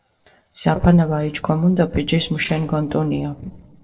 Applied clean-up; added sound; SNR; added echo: neural separator model SepFormer DNS4.